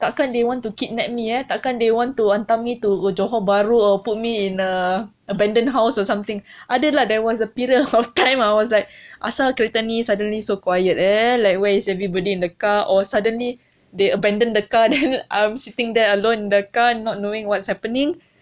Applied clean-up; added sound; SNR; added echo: none; none; none; none.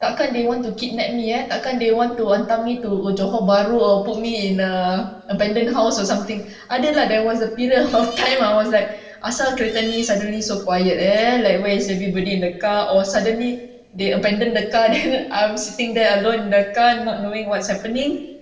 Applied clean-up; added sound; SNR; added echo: neural separator model SepFormer DNS4.